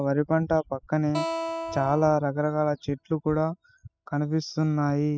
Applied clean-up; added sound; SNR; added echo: classical method spectral subtraction.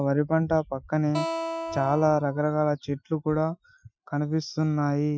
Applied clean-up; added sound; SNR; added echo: classical method Wiener filter.